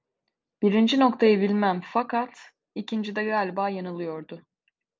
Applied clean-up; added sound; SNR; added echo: none; none; none; none.